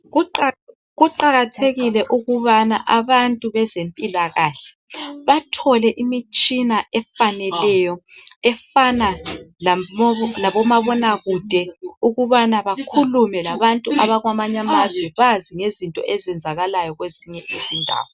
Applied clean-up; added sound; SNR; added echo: none; none; none; none.